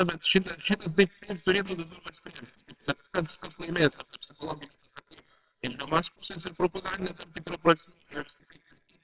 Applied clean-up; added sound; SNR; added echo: neural separator model SepFormer WHAMR!.